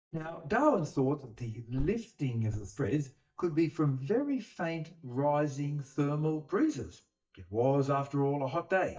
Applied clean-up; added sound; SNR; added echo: neural mask model DeepFilterNet 3.